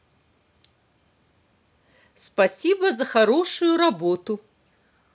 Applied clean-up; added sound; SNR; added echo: none; none; none; none.